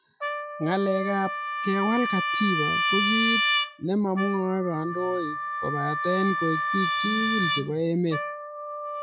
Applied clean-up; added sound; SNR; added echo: classical method log-MMSE.